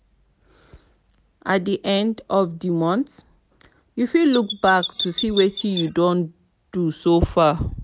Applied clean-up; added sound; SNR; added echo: none; Chirp, tweet; 8 dB; none.